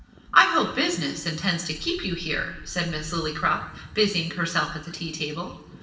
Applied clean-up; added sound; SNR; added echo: none; Wind; 18 dB; reverberation time 1.1 s.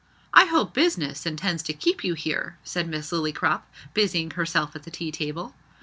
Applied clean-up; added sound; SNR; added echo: none; none; none; none.